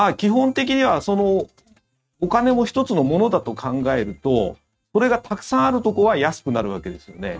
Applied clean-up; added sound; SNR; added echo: neural mask model RNNoise.